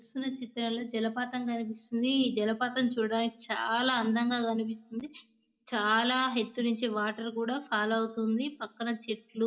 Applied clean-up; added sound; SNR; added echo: none; none; none; reverberation time 0.4 s.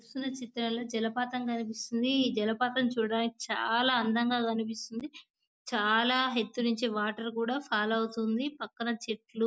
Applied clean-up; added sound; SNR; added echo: none; none; none; none.